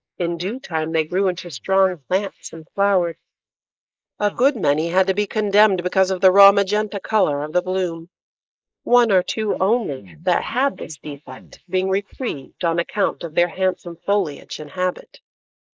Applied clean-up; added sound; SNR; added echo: neural mask model Resemble Enhance denoiser.